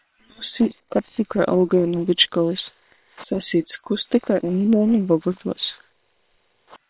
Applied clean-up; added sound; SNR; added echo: neural separator model SepFormer WHAM!.